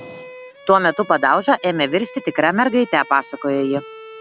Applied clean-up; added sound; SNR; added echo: none; Bowed string instrument; 20 dB; none.